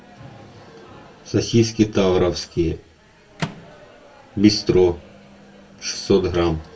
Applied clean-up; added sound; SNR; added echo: none; Microwave oven; 19 dB; reverberation time 0.2 s.